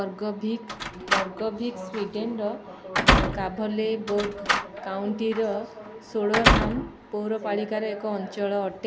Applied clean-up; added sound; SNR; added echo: none; Slam; -2 dB; none.